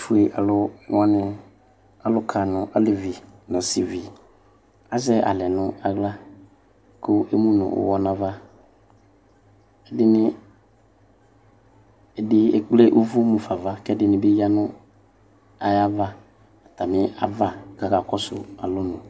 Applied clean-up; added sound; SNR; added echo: none; none; none; none.